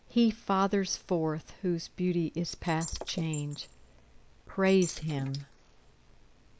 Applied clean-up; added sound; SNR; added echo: neural mask model Resemble Enhance denoiser.